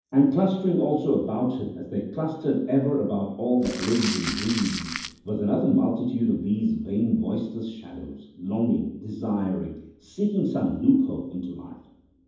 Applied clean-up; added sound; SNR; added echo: none; Crumpling, crinkling; 8 dB; reverberation time 0.9 s.